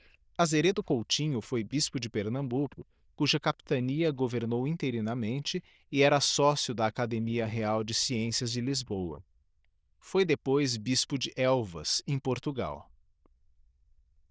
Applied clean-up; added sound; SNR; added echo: neural diffusion model UNIVERSE++.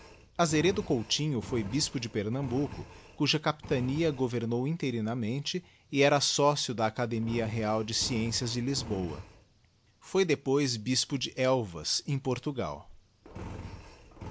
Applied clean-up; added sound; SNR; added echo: none; Engine; 16 dB; none.